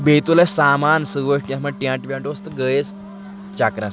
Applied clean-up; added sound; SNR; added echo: none; Wind instrument, woodwind instrument; 16 dB; none.